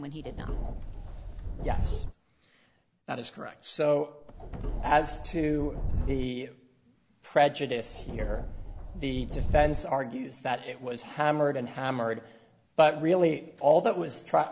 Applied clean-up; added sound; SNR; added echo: none; Subway, metro, underground; 3 dB; none.